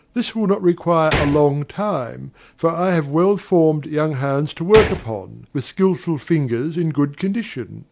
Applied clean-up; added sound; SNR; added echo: none; Gunshot, gunfire; 9 dB; none.